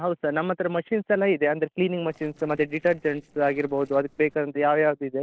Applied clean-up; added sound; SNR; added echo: neural separator model SepFormer DNS4.